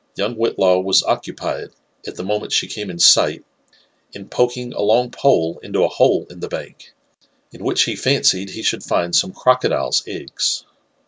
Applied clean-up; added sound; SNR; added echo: none; none; none; none.